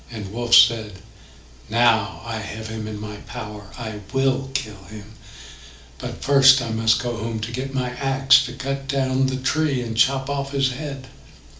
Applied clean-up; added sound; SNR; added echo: none; none; none; reverberation time 0.4 s.